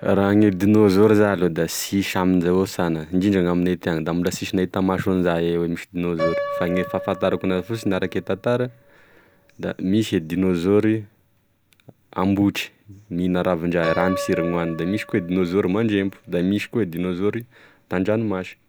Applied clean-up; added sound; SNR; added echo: none; Piano; 14 dB; none.